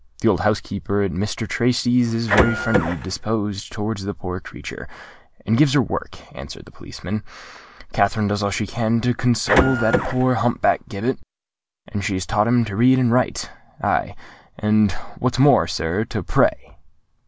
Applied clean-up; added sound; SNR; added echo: none; Printer; 0 dB; none.